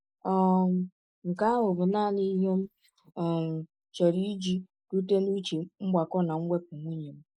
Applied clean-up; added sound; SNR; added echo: neural mask model Resemble Enhance denoiser.